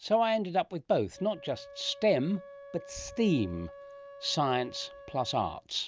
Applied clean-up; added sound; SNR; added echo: none; Wind instrument, woodwind instrument; 18 dB; none.